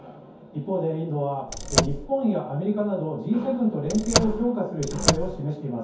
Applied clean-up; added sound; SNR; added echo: none; Car; -2 dB; reverberation time 0.6 s.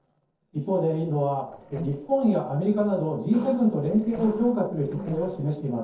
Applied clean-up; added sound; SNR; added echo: neural separator model SepFormer DNS4.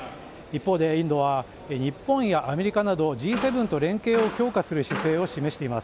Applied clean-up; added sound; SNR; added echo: none; none; none; none.